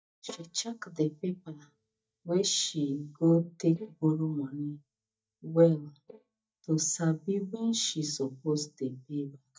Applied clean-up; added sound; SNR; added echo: neural mask model DeepFilterNet 3.